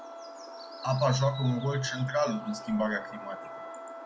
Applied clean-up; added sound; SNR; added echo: none; Wind instrument, woodwind instrument + Bird; 11 dB; none.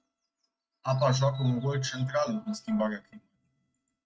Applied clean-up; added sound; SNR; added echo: neural mask model RNNoise.